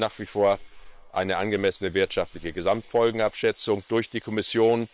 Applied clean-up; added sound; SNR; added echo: neural separator model SepFormer WHAM!.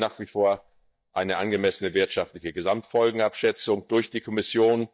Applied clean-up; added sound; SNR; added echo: neural mask model DeepFilterNet 3.